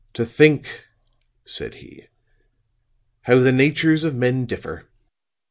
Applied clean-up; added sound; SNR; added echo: none; none; none; none.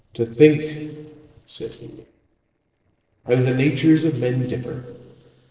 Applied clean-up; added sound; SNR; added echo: neural separator model SepFormer DNS4.